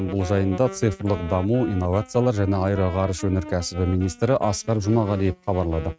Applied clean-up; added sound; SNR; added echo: neural mask model RNNoise.